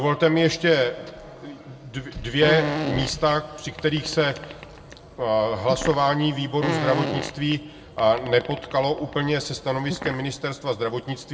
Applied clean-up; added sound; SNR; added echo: none; Fart; 8 dB; reverberation time 1.7 s.